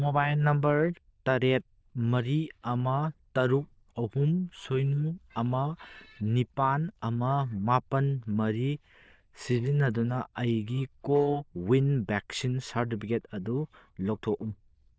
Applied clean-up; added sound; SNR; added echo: neural diffusion model UNIVERSE++.